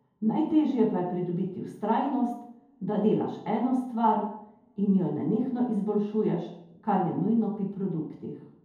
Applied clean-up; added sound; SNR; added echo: none; none; none; reverberation time 0.8 s.